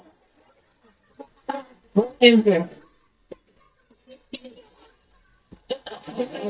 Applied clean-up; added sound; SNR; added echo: neural mask model DeepFilterNet 3.